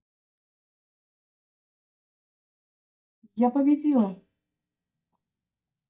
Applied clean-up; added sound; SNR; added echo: neural mask model DeepFilterNet 3.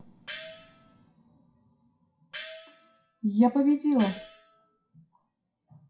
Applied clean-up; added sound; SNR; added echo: classical method WPE with log-MMSE.